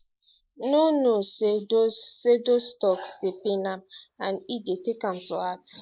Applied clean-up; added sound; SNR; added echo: neural mask model Resemble Enhance denoiser.